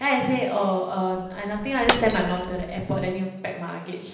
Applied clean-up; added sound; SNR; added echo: none; Shatter; 5 dB; reverberation time 0.9 s.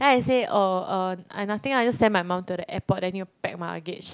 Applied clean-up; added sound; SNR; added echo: none; none; none; none.